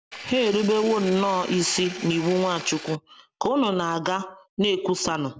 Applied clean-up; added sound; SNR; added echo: none; Engine; 13 dB; none.